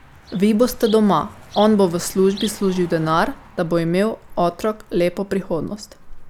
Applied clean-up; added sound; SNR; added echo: none; Insect + Car passing by; 17 dB; none.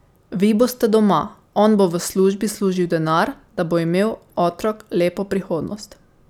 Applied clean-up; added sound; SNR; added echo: none; none; none; none.